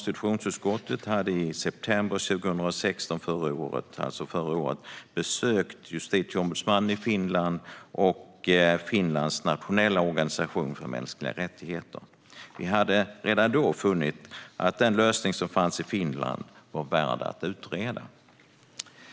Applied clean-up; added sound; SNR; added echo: none; none; none; none.